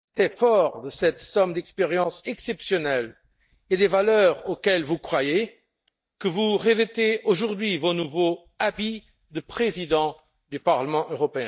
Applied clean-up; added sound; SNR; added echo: neural mask model DeepFilterNet 3.